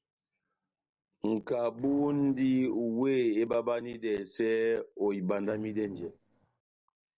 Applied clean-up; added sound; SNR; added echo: neural separator model SepFormer DNS4.